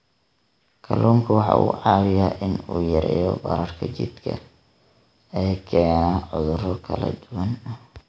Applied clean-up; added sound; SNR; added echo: none; none; none; none.